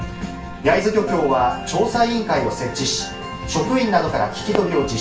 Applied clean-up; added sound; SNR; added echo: none; Fireworks; 20 dB; reverberation time 0.3 s.